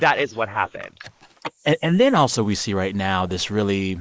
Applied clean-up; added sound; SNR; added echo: neural mask model Resemble Enhance denoiser.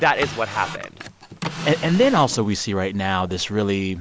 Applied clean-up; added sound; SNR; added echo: none; Drawer open or close; 13 dB; none.